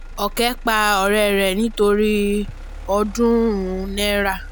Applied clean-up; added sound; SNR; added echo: none; Motor vehicle (road); 13 dB; none.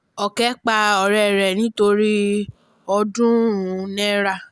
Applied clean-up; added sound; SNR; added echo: none; none; none; none.